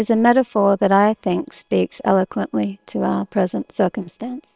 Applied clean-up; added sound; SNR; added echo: neural separator model SepFormer WHAM!.